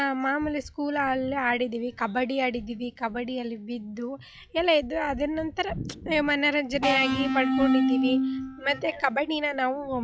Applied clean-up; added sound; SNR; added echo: classical method log-MMSE.